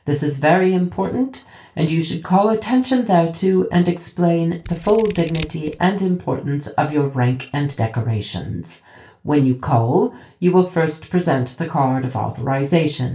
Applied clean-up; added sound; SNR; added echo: none; Scissors; 16 dB; reverberation time 0.3 s.